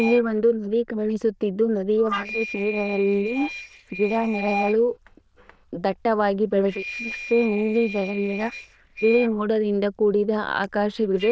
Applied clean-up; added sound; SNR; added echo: neural diffusion model UNIVERSE++.